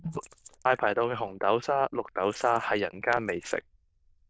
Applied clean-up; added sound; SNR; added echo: neural diffusion model UNIVERSE++.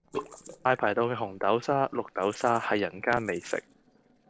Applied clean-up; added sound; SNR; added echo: neural separator model SepFormer DNS4.